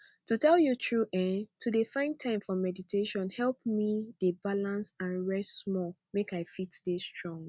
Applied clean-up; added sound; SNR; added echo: none; none; none; none.